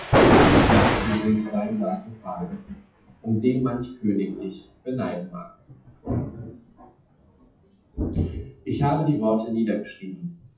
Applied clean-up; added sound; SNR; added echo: classical method WPE with log-MMSE.